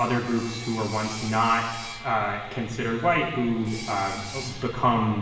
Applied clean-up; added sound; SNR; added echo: none; Sawing; 14 dB; reverberation time 1.2 s.